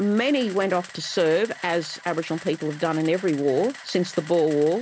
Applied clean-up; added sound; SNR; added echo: none; Camera; 19 dB; none.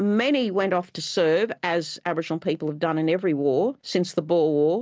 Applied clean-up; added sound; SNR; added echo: none; none; none; none.